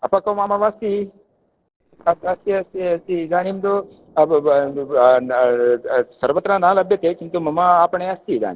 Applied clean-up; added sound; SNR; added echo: neural separator model SepFormer DNS4.